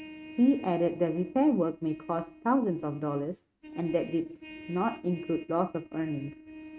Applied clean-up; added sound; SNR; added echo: neural mask model RNNoise.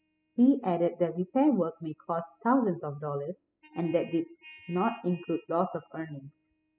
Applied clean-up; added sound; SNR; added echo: classical method spectral subtraction.